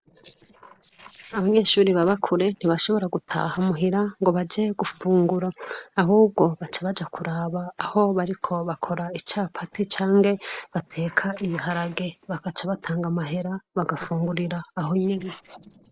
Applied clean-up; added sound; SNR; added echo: neural separator model SepFormer DNS4.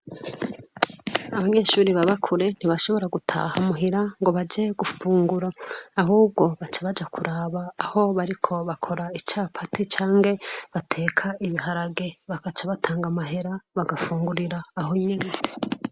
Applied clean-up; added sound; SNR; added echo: none; none; none; none.